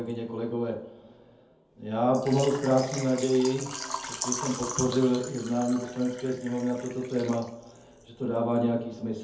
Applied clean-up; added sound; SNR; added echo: none; Water / Liquid; 12 dB; reverberation time 0.5 s.